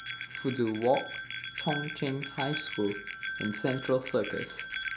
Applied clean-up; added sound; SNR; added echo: none; Bell; 3 dB; none.